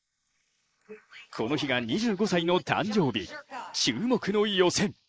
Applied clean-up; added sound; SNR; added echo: neural mask model Resemble Enhance denoiser.